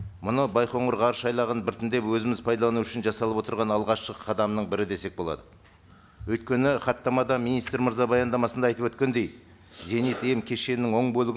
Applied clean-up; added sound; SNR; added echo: none; none; none; none.